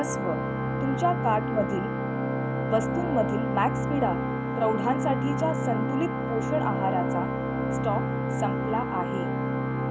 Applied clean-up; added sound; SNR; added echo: none; Organ; -2 dB; none.